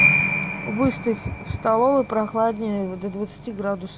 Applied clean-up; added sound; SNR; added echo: none; Piano; 3 dB; none.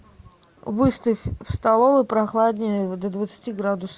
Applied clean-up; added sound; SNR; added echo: none; none; none; none.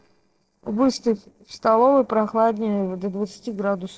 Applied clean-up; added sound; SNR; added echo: neural separator model SepFormer DNS4.